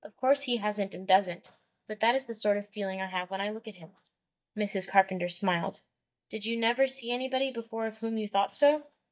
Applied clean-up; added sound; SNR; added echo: neural mask model DeepFilterNet 3.